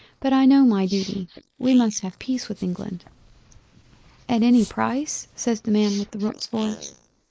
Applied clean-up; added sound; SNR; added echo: neural mask model Resemble Enhance denoiser.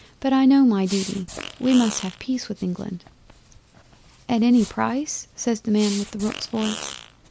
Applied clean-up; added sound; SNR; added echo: none; Fart; 15 dB; none.